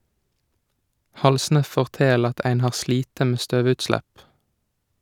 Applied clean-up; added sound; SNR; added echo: none; none; none; none.